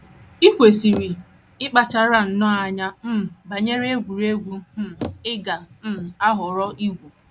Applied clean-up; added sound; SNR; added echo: none; Bicycle; 19 dB; none.